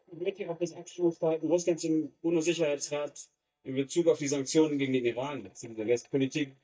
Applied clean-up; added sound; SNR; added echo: neural mask model DeepFilterNet 3.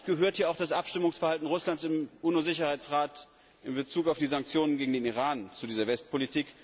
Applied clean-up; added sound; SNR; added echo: none; none; none; none.